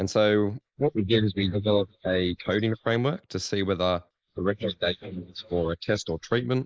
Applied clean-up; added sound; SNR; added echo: neural mask model Resemble Enhance denoiser.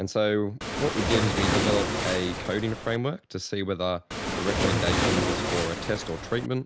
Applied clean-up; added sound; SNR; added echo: none; Waves, surf; -1 dB; none.